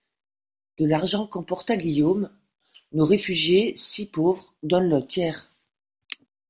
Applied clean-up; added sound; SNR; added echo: none; none; none; none.